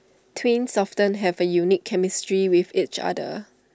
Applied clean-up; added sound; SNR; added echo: none; none; none; none.